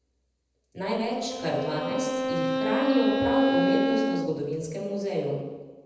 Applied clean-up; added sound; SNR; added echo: none; Bowed string instrument; -3 dB; reverberation time 1.1 s.